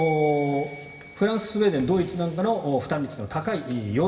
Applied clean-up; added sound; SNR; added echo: none; Bell; 17 dB; reverberation time 2.2 s.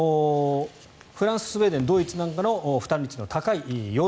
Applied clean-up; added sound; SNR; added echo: none; none; none; none.